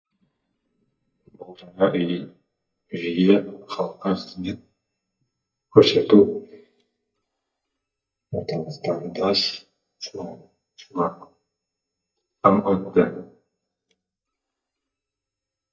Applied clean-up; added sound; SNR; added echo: neural mask model DeepFilterNet 3.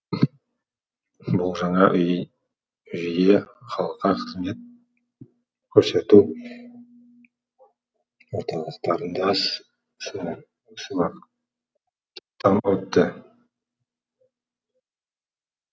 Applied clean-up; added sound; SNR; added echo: none; none; none; none.